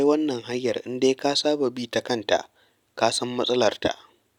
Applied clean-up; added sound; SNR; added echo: none; none; none; none.